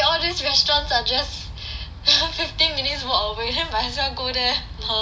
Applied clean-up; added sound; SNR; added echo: none; none; none; none.